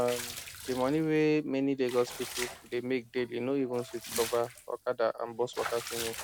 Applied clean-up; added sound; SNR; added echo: none; Bathtub (filling or washing) / Water / Liquid; 11 dB; none.